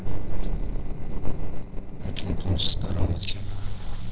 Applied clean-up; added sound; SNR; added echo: neural separator model SepFormer DNS4.